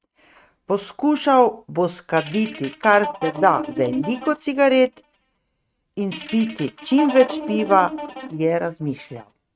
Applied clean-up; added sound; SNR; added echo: neural mask model RNNoise.